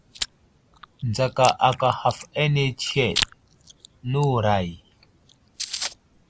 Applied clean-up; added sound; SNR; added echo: none; Chewing, mastication; 11 dB; none.